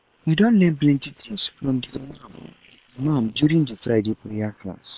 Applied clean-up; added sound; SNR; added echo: neural separator model SepFormer WHAM!.